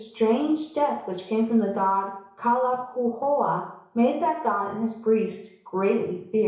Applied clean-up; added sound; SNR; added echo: none; none; none; reverberation time 0.6 s.